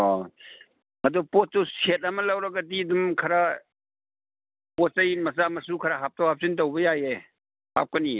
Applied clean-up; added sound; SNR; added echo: none; none; none; none.